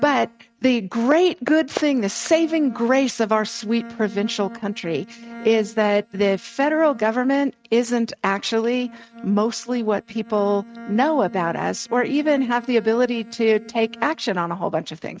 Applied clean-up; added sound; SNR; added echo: neural mask model RNNoise.